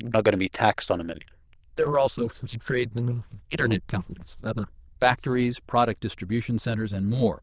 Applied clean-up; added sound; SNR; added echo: neural diffusion model UNIVERSE++.